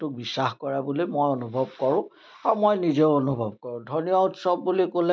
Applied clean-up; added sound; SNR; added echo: none; none; none; none.